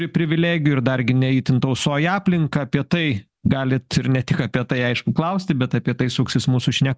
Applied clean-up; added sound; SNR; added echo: none; none; none; none.